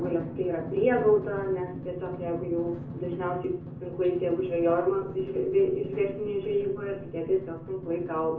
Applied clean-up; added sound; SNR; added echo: none; Drum; 10 dB; reverberation time 0.6 s.